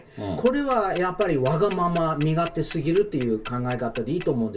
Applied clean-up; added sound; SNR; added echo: none; Tick-tock; 16 dB; reverberation time 0.1 s.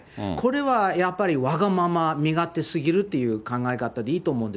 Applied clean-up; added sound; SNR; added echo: none; none; none; none.